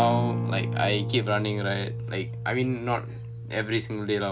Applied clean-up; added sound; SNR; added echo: none; Acoustic guitar; 2 dB; none.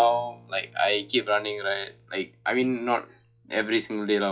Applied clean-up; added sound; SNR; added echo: classical method log-MMSE.